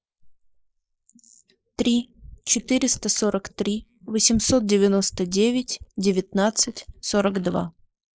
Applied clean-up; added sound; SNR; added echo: neural mask model Resemble Enhance denoiser.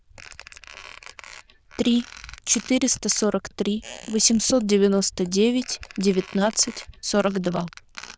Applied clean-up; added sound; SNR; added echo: neural diffusion model UNIVERSE++.